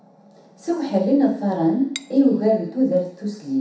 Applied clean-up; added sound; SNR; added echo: none; Cutlery, silverware / Dishes, pots, and pans; 17 dB; reverberation time 0.7 s.